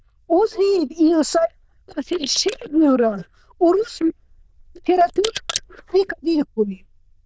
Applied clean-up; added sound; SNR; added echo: neural diffusion model UNIVERSE++.